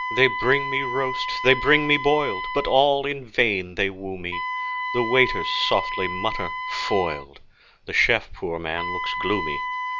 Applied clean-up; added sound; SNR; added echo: none; Wind instrument, woodwind instrument; 6 dB; none.